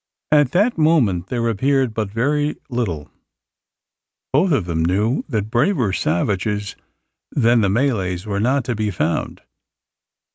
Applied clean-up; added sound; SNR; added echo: none; none; none; none.